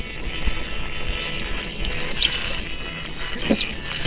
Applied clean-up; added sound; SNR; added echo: neural separator model SepFormer WHAMR!.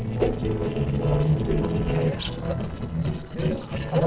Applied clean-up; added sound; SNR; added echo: neural separator model SepFormer DNS4.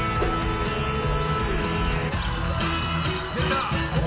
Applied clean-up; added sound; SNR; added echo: none; Squeak; 11 dB; reverberation time 1.4 s.